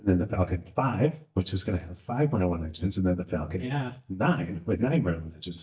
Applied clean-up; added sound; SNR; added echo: neural mask model DeepFilterNet 3.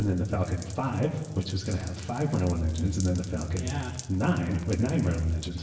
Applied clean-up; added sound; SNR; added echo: none; Rain; 19 dB; reverberation time 1.2 s.